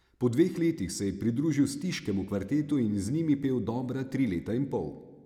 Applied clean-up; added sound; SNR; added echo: none; none; none; none.